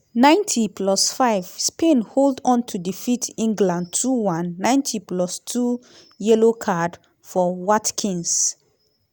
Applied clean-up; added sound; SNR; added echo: none; none; none; none.